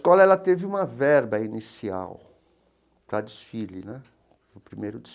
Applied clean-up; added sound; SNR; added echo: none; none; none; none.